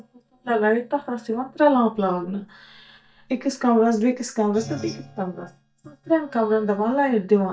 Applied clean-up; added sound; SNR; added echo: neural mask model DeepFilterNet 3.